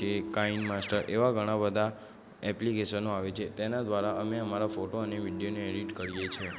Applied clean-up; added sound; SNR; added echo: none; Keyboard (musical); 11 dB; none.